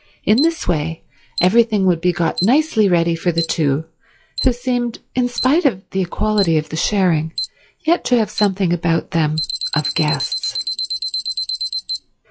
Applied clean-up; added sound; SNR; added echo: classical method log-MMSE.